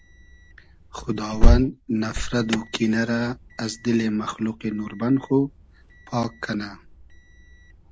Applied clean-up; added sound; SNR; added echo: none; Alarm; 0 dB; none.